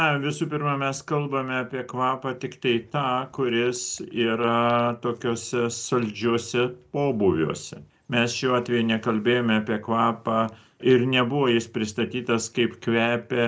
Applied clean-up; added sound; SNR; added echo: none; none; none; none.